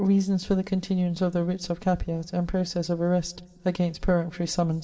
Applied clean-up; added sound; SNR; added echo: none; none; none; reverberation time 0.3 s.